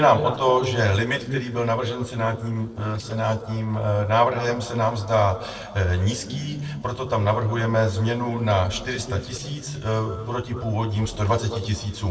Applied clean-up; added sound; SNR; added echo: neural separator model SepFormer DNS4.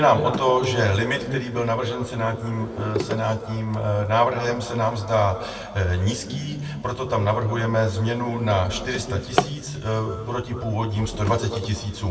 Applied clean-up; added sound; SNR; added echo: none; Drawer open or close; 13 dB; reverberation time 2.0 s.